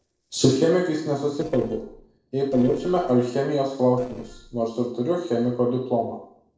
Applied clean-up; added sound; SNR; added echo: neural separator model SepFormer DNS4.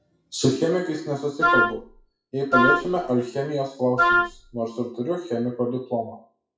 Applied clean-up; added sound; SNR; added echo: classical method WPE with log-MMSE.